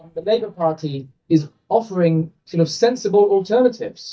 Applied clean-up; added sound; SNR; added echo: neural mask model DeepFilterNet 3.